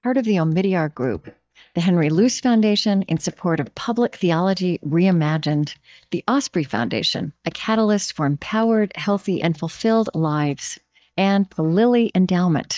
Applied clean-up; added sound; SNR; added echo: neural mask model DeepFilterNet 3.